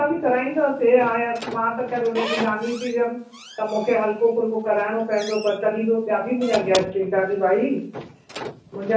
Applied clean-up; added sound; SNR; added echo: none; Squeak / Slam; 14 dB; reverberation time 0.6 s.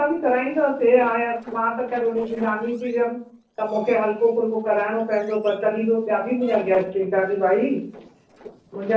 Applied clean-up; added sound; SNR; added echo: neural separator model SepFormer DNS4.